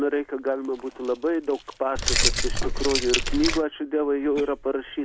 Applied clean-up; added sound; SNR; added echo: none; Keys jangling; -2 dB; none.